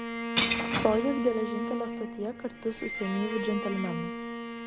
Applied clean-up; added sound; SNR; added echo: none; Shatter / Crushing + Bowed string instrument; 1 dB; none.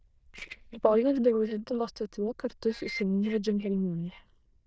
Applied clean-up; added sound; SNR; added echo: neural diffusion model UNIVERSE++.